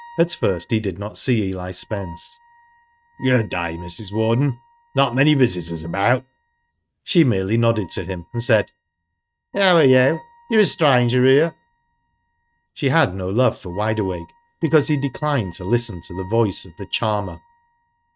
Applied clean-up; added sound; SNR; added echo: neural mask model RNNoise.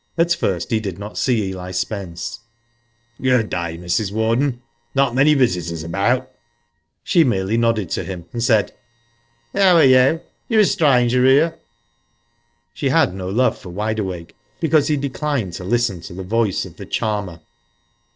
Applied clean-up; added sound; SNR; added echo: neural separator model SepFormer DNS4.